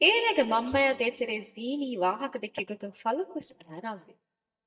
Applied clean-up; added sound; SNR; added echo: neural mask model DeepFilterNet 3.